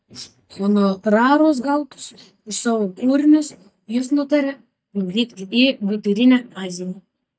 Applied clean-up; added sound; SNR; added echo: neural mask model DeepFilterNet 3.